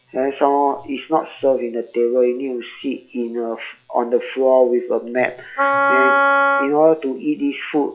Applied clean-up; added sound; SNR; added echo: classical method log-MMSE.